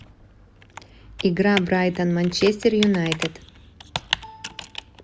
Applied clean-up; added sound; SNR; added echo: none; Computer keyboard; 10 dB; none.